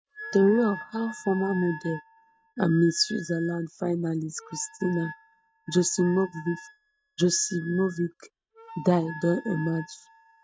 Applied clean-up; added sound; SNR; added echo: neural mask model RNNoise.